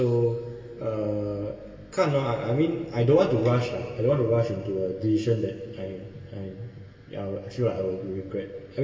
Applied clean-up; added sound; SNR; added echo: none; none; none; reverberation time 2.0 s.